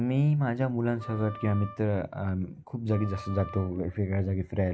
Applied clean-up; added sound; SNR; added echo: none; Wind instrument, woodwind instrument; 17 dB; none.